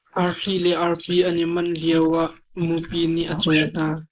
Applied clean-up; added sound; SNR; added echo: neural mask model Resemble Enhance denoiser.